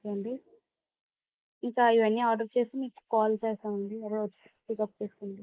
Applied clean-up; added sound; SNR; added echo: neural mask model Resemble Enhance denoiser.